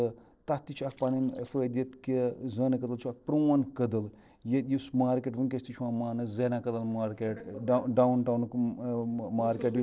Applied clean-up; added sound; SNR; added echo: neural separator model SepFormer DNS4.